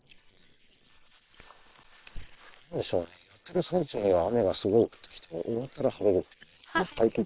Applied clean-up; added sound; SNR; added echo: neural separator model SepFormer WHAM!.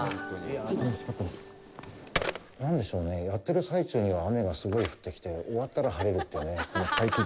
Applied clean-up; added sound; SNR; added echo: none; Telephone; 12 dB; none.